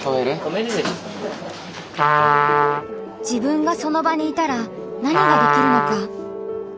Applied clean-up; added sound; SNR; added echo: none; Trumpet; -1 dB; none.